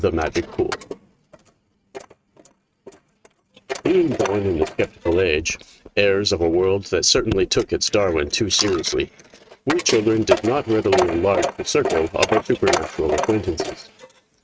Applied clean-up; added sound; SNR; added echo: neural mask model RNNoise.